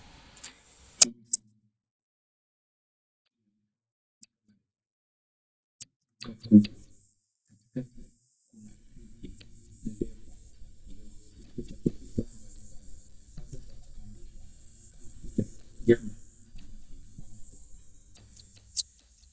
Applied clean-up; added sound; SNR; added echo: neural mask model DeepFilterNet 3.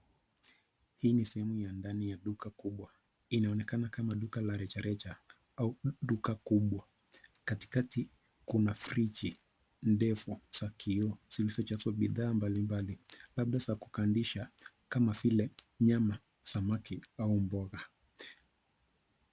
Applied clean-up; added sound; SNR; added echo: none; none; none; none.